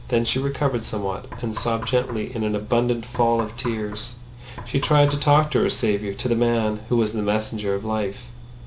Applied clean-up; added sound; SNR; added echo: none; Knock; 14 dB; none.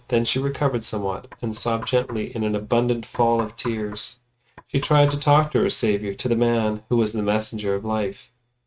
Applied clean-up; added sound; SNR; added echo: neural mask model RNNoise.